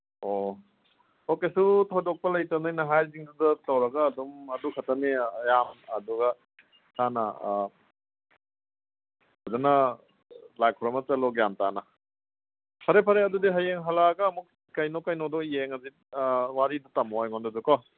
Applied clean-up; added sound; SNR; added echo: none; none; none; none.